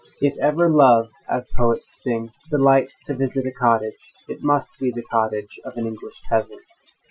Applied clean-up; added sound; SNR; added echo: classical method Wiener filter.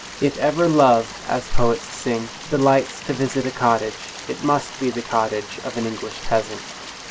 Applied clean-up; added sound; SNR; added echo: none; Stream; 14 dB; none.